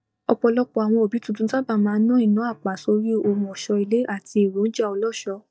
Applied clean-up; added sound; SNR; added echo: neural mask model DeepFilterNet 3.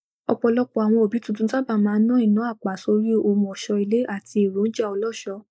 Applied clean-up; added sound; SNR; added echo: neural mask model Resemble Enhance denoiser.